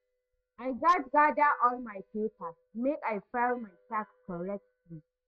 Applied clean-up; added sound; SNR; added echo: neural mask model DeepFilterNet 3.